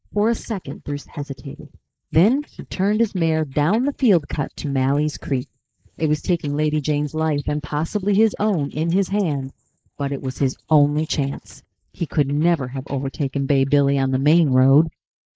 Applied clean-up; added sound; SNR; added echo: neural mask model Resemble Enhance denoiser.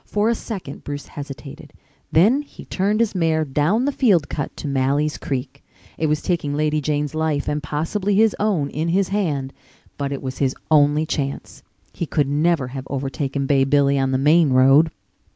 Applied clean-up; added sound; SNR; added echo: none; none; none; none.